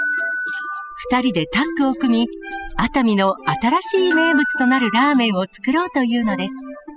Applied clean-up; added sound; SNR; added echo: classical method spectral subtraction.